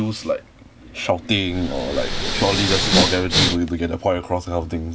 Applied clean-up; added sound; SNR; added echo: none; Respiratory sounds; 2 dB; none.